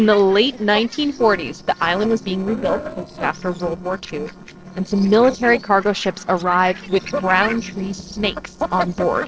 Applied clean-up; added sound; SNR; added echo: neural separator model SepFormer DNS4.